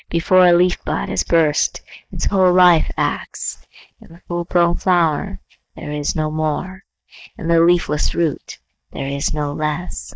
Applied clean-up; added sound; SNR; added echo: neural mask model DeepFilterNet 3.